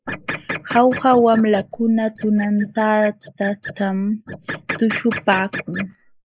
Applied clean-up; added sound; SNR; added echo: neural mask model Resemble Enhance denoiser.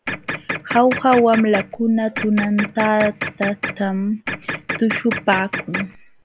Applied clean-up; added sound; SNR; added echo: none; Printer; 8 dB; none.